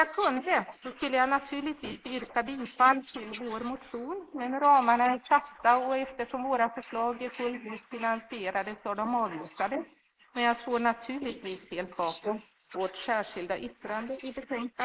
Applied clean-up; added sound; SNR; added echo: neural mask model Resemble Enhance denoiser.